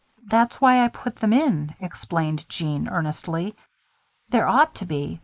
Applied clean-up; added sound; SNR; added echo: neural mask model Resemble Enhance denoiser.